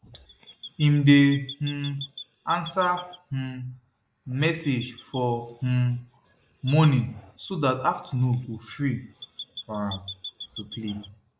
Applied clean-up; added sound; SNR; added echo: neural mask model Resemble Enhance denoiser.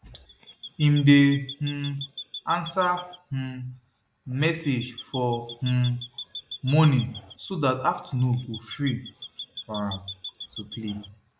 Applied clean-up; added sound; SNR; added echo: none; Chirp, tweet; 15 dB; none.